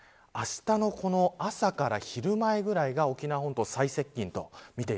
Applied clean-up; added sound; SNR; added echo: none; none; none; none.